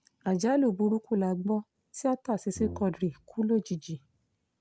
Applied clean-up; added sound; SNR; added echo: none; Brass instrument; 14 dB; none.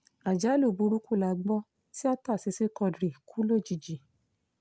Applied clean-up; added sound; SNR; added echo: none; none; none; none.